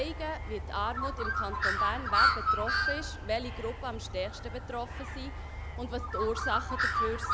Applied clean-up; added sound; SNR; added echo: none; Bird; -4 dB; none.